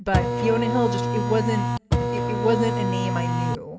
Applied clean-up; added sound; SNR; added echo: none; Printer; -2 dB; reverberation time 0.4 s.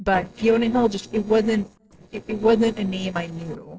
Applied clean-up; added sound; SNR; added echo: neural separator model SepFormer DNS4.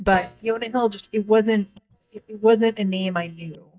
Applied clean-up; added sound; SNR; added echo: neural mask model DeepFilterNet 3.